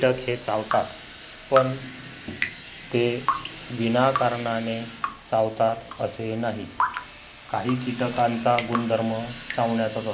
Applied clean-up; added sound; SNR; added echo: none; Drip; 9 dB; none.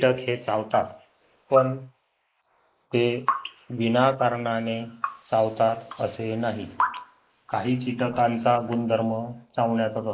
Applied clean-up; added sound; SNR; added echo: neural mask model Resemble Enhance denoiser.